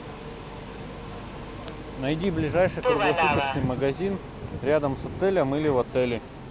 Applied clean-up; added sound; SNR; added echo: none; Subway, metro, underground; 5 dB; none.